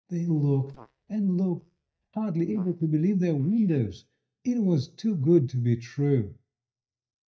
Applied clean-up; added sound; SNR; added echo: neural mask model DeepFilterNet 3.